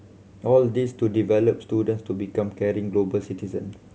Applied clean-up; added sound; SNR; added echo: none; none; none; none.